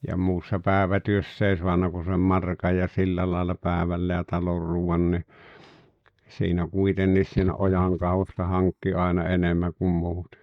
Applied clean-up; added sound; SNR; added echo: neural mask model DeepFilterNet 3.